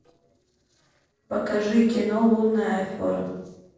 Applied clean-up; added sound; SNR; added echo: neural separator model SepFormer DNS4.